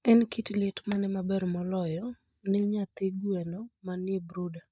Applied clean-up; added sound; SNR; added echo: neural mask model DeepFilterNet 3.